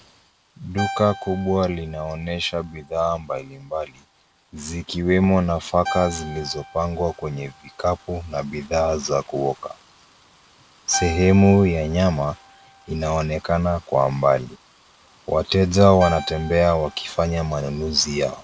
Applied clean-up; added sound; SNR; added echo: none; Keyboard (musical); 16 dB; none.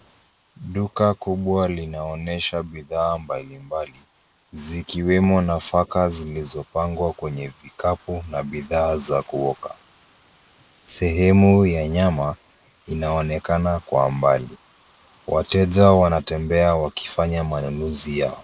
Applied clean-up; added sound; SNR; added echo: neural mask model Resemble Enhance denoiser.